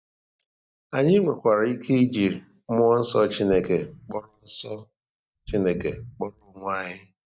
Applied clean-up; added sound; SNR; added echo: neural mask model DeepFilterNet 3.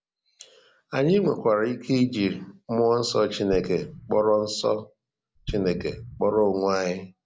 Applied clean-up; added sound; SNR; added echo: none; Explosion; 16 dB; none.